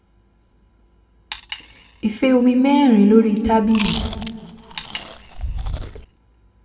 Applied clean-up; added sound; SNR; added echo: none; Chewing, mastication; 8 dB; reverberation time 1.6 s.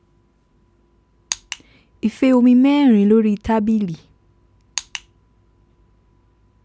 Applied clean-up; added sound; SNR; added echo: none; none; none; none.